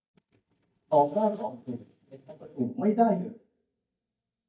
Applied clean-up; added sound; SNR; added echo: neural mask model DeepFilterNet 3.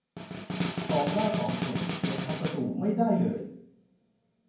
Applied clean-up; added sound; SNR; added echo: none; Snare drum; 3 dB; reverberation time 0.9 s.